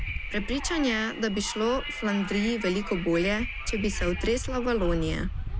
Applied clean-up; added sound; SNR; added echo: none; Wind; 5 dB; none.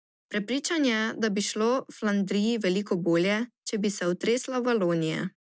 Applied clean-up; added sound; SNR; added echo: none; none; none; none.